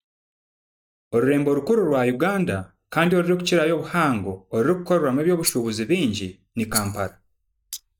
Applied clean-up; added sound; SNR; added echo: neural mask model DeepFilterNet 3.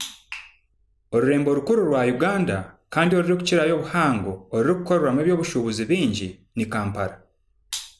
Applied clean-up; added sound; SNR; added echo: none; none; none; none.